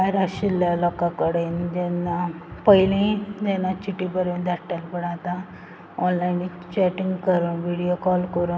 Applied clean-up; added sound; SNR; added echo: none; none; none; none.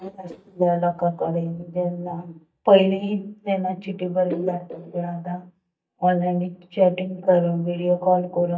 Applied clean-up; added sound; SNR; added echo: neural mask model DeepFilterNet 3.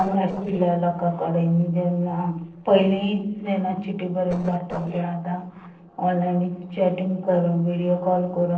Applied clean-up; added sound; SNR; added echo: neural separator model SepFormer DNS4.